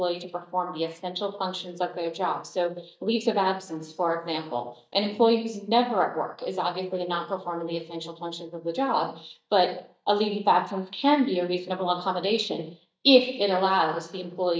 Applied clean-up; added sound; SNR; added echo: neural mask model DeepFilterNet 3.